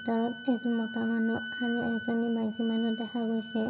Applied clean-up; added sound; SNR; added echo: none; Wind instrument, woodwind instrument; 12 dB; reverberation time 0.9 s.